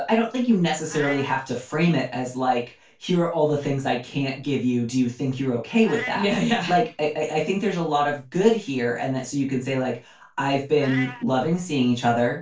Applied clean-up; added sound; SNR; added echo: none; Meow; 19 dB; reverberation time 0.2 s.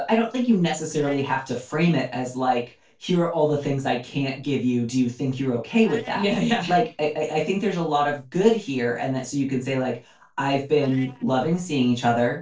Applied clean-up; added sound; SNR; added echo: neural separator model SepFormer DNS4.